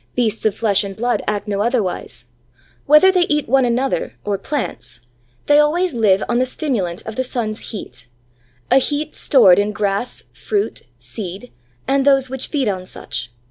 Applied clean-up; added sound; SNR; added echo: none; none; none; none.